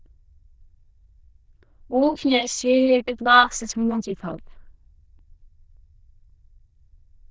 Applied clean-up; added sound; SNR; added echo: neural diffusion model UNIVERSE++.